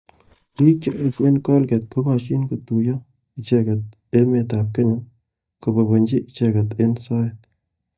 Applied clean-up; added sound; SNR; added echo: neural mask model DeepFilterNet 3.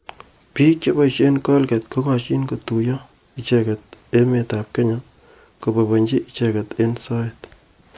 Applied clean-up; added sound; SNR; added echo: none; none; none; none.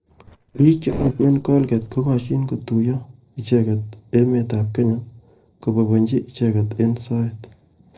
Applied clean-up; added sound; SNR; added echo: neural separator model SepFormer DNS4.